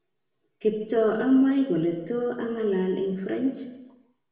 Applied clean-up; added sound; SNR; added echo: none; none; none; reverberation time 1.0 s.